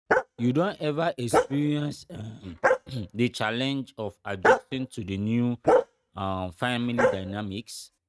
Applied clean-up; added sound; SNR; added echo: neural mask model RNNoise.